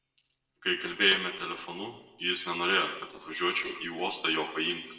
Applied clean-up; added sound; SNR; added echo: neural separator model SepFormer DNS4.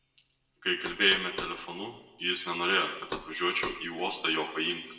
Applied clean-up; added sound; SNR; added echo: none; Knock; 14 dB; reverberation time 0.9 s.